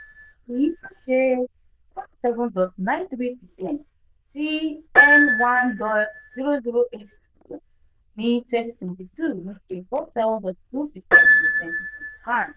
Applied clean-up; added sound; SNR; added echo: neural diffusion model UNIVERSE++.